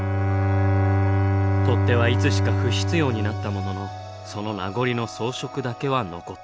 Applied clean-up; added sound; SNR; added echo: none; Bowed string instrument; -4 dB; none.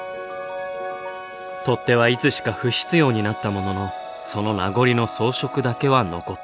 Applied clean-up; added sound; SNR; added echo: none; none; none; none.